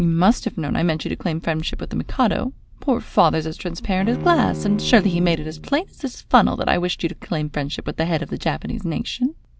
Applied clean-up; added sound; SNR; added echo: none; Bowed string instrument; 11 dB; none.